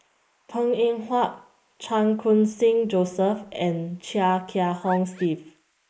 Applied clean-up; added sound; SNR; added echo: neural mask model Resemble Enhance denoiser.